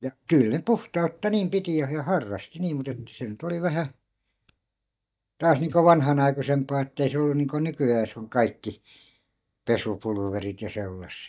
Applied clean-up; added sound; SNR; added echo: neural mask model DeepFilterNet 3.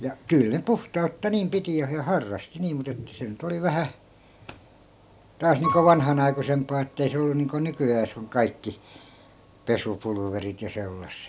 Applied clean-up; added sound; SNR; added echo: none; Piano; 15 dB; none.